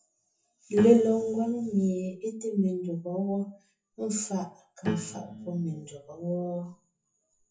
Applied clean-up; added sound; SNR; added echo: classical method WPE with log-MMSE.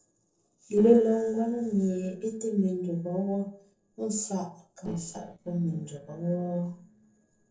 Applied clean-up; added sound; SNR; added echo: neural separator model SepFormer DNS4.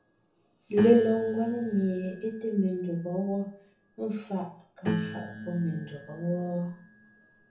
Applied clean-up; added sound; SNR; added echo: none; Piano; 11 dB; reverberation time 0.7 s.